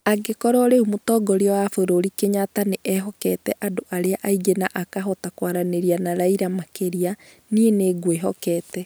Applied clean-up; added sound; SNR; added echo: none; none; none; none.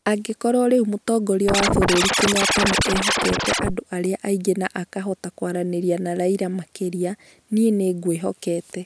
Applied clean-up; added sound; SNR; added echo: none; Scratching (performance technique); -2 dB; none.